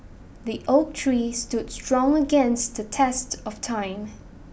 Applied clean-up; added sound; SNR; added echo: none; none; none; none.